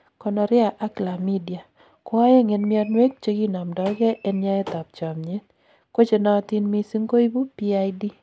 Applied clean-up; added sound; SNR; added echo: none; none; none; none.